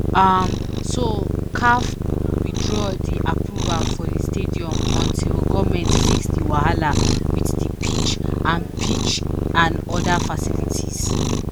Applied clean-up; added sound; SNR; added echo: none; Cat; -4 dB; none.